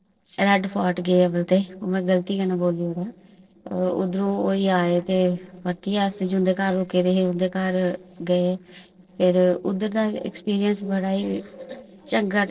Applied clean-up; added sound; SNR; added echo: neural separator model SepFormer DNS4.